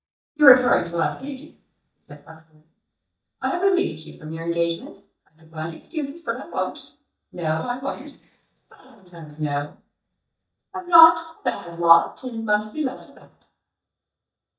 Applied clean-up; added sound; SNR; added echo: neural mask model DeepFilterNet 3.